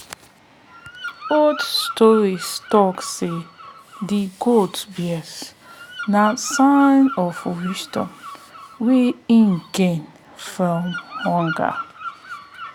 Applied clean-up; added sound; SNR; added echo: none; Bird vocalization, bird call, bird song; 15 dB; none.